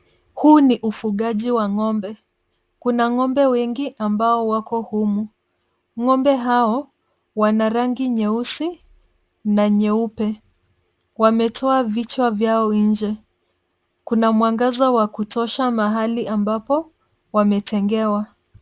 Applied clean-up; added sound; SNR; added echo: none; none; none; none.